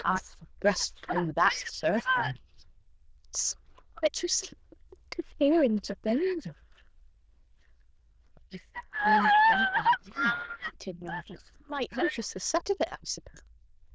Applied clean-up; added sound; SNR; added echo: neural diffusion model UNIVERSE++.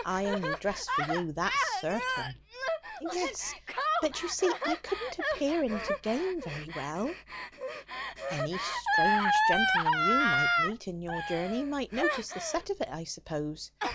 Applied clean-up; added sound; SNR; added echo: none; Gasp; -2 dB; none.